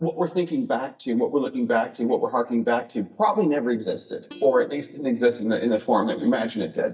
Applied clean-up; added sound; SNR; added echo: neural mask model DeepFilterNet 3.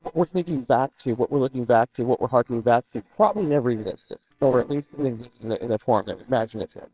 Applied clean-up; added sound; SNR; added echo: neural separator model SepFormer WHAMR!.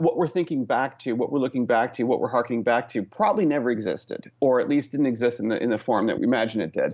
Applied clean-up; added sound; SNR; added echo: none; none; none; none.